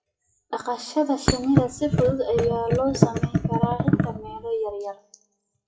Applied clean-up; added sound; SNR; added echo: classical method WPE with log-MMSE.